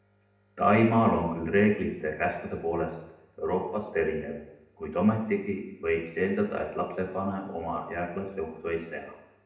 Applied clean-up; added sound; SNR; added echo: none; none; none; reverberation time 0.8 s.